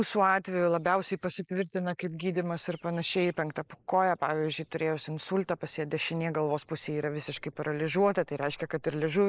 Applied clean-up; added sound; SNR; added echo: neural mask model Resemble Enhance denoiser.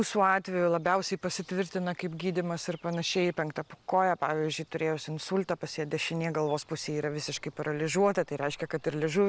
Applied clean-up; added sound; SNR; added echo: none; none; none; none.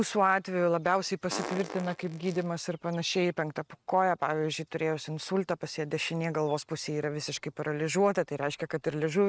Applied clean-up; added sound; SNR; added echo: neural mask model RNNoise.